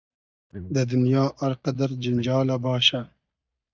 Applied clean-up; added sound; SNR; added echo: neural mask model DeepFilterNet 3.